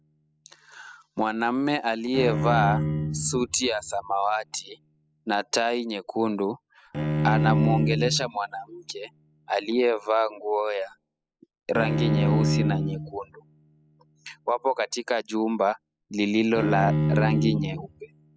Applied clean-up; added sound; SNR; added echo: classical method spectral subtraction.